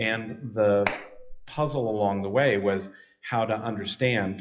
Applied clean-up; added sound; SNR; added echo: classical method WPE with log-MMSE.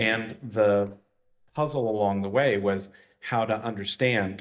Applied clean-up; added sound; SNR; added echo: neural mask model DeepFilterNet 3.